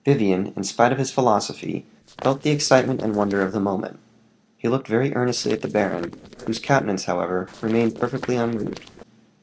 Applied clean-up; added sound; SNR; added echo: neural separator model SepFormer DNS4.